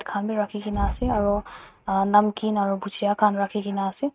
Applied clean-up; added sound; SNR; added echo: neural mask model RNNoise.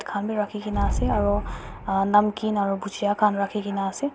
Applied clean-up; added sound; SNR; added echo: none; Explosion; 8 dB; none.